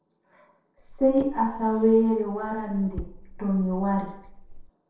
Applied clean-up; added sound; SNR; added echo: neural separator model SepFormer DNS4.